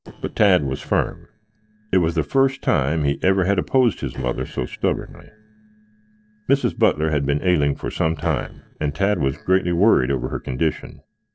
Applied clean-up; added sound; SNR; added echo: neural separator model SepFormer DNS4.